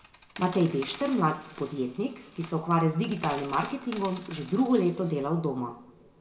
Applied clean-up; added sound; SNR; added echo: none; Coin (dropping); 19 dB; reverberation time 1.6 s.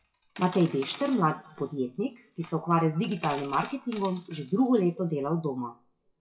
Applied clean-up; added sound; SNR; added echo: classical method WPE with log-MMSE.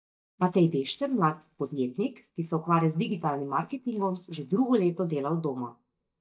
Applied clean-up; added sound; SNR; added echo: neural mask model DeepFilterNet 3.